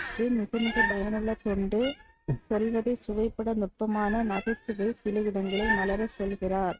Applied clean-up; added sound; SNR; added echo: neural mask model RNNoise.